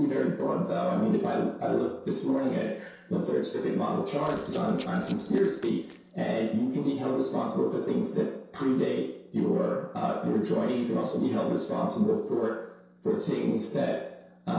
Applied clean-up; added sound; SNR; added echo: neural separator model SepFormer DNS4.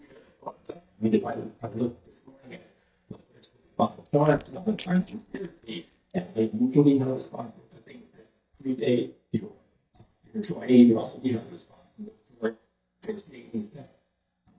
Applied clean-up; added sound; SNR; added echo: neural mask model DeepFilterNet 3.